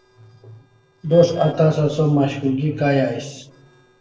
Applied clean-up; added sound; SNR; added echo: neural separator model SepFormer DNS4.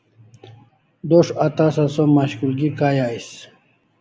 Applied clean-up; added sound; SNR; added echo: none; none; none; none.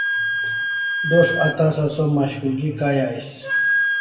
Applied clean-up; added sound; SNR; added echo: none; Wind instrument, woodwind instrument; 2 dB; reverberation time 0.9 s.